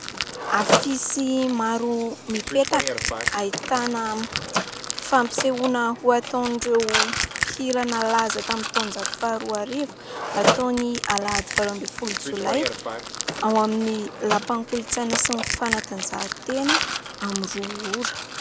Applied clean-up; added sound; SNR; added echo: none; Mechanisms + Crushing; 3 dB; none.